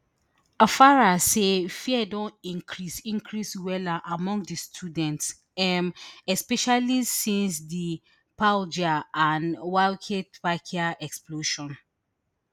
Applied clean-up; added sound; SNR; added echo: none; none; none; none.